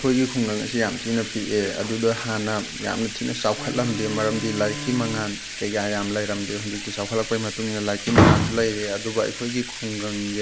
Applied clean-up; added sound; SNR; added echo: none; Bathtub (filling or washing) + Wind instrument, woodwind instrument; 9 dB; none.